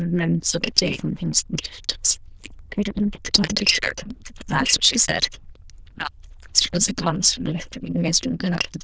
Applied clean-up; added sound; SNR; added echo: neural diffusion model UNIVERSE++.